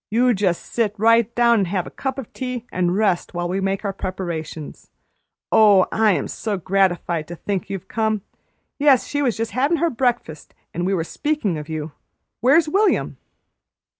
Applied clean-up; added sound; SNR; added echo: none; none; none; none.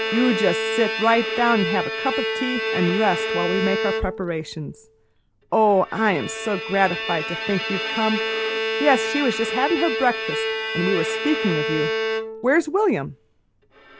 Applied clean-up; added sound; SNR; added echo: none; Bowed string instrument; 3 dB; none.